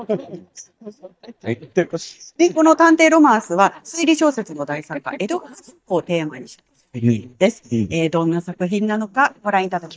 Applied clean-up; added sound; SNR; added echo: neural mask model DeepFilterNet 3.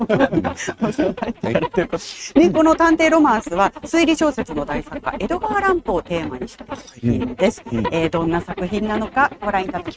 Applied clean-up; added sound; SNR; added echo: neural mask model RNNoise.